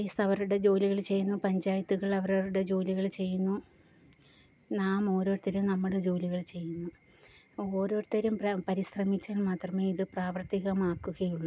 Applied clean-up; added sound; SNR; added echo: none; none; none; none.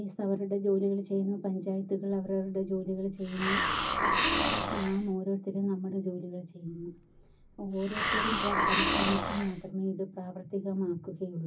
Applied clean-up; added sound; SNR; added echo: none; Hiss; -2 dB; reverberation time 0.4 s.